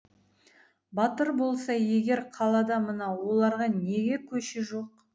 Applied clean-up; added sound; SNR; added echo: none; none; none; none.